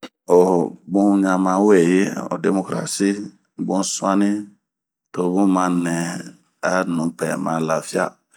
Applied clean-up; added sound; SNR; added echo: none; none; none; none.